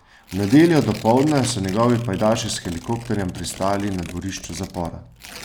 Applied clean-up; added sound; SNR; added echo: none; Tearing; 17 dB; none.